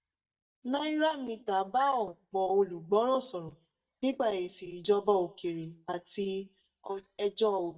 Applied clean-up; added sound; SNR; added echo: neural mask model DeepFilterNet 3.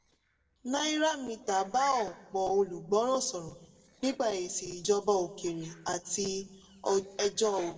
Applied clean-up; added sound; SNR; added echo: neural separator model SepFormer DNS4.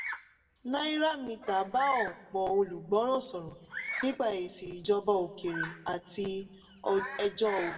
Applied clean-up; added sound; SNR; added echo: none; Bird vocalization, bird call, bird song; 11 dB; reverberation time 0.7 s.